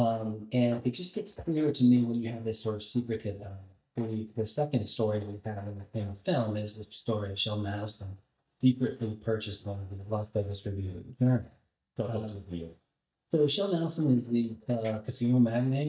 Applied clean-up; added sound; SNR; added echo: neural mask model DeepFilterNet 3.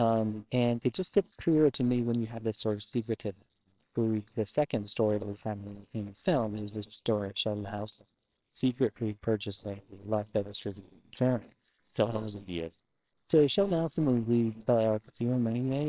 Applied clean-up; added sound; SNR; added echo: neural separator model SepFormer WHAMR!.